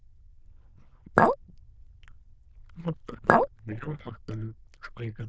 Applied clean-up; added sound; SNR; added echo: neural diffusion model UNIVERSE++.